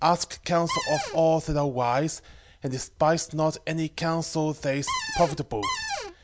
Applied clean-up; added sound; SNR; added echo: none; Cupboard open or close; 5 dB; none.